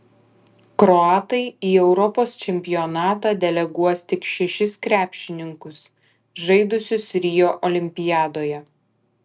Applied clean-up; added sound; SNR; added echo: none; none; none; none.